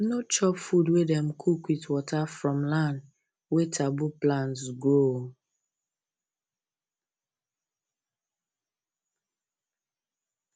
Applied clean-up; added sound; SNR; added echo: none; none; none; none.